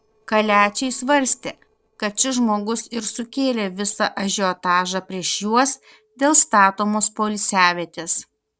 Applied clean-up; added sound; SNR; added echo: neural separator model SepFormer DNS4.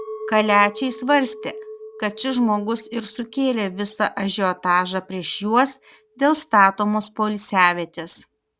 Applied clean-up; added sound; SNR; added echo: none; Chink, clink; 18 dB; none.